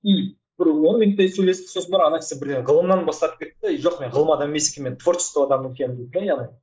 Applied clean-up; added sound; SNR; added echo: neural mask model Resemble Enhance denoiser.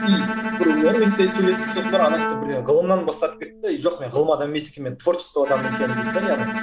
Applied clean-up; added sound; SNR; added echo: none; Bowed string instrument; 6 dB; none.